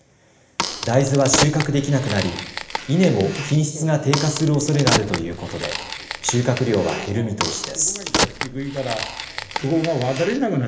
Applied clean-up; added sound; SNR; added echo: none; Crack; 6 dB; reverberation time 1.0 s.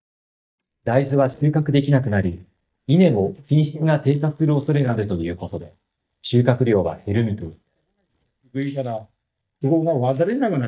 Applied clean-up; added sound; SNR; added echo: neural mask model DeepFilterNet 3.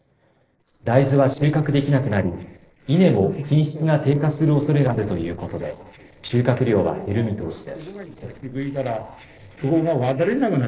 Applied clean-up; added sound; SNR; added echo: neural separator model SepFormer DNS4.